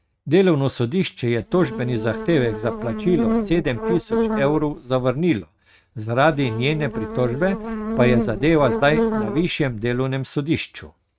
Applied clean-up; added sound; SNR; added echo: neural mask model RNNoise.